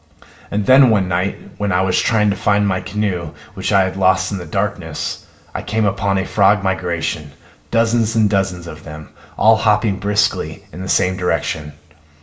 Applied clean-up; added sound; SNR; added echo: none; none; none; reverberation time 0.5 s.